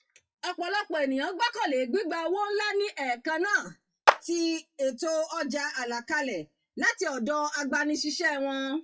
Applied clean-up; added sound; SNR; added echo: classical method WPE with log-MMSE.